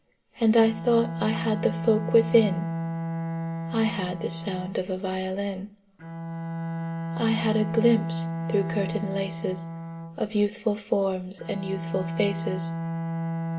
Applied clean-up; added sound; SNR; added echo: none; Bowed string instrument; 5 dB; reverberation time 0.3 s.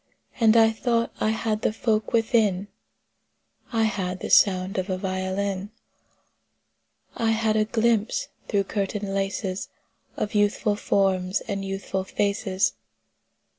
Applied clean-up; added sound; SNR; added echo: none; none; none; none.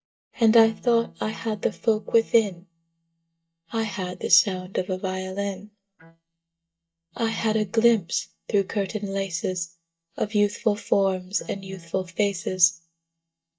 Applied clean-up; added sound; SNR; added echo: neural mask model DeepFilterNet 3.